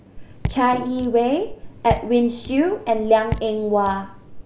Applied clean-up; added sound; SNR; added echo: none; Raindrop / Drip; 11 dB; none.